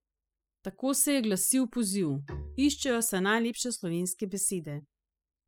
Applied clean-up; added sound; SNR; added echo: classical method spectral subtraction.